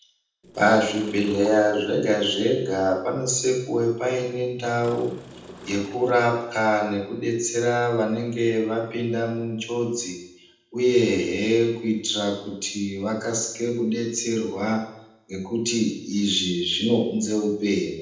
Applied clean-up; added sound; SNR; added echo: neural separator model SepFormer DNS4.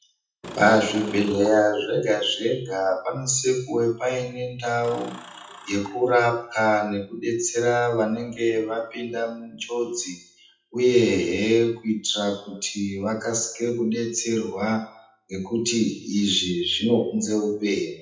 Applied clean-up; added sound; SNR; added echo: classical method WPE with log-MMSE.